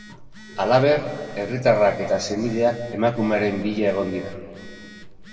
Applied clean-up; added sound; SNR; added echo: none; Telephone; 18 dB; reverberation time 1.9 s.